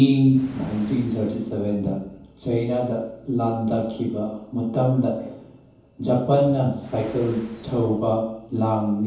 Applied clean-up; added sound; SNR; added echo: none; Animal; 12 dB; reverberation time 0.9 s.